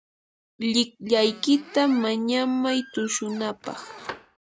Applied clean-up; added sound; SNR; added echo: none; Squeak; 17 dB; none.